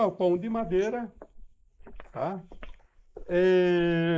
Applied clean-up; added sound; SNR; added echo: neural mask model Resemble Enhance denoiser.